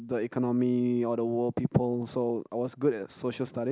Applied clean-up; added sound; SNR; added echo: none; none; none; none.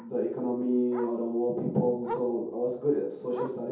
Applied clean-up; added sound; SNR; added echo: none; Bark; 14 dB; reverberation time 0.7 s.